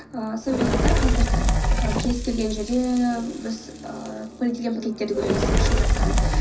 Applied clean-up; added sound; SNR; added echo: none; Fire; -4 dB; reverberation time 0.4 s.